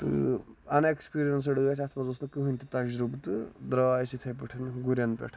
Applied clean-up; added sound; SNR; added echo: none; none; none; none.